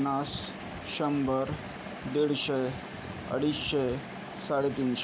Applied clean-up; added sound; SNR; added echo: none; none; none; none.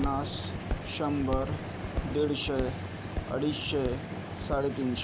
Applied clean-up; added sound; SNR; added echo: none; Walk, footsteps + Drum; 4 dB; none.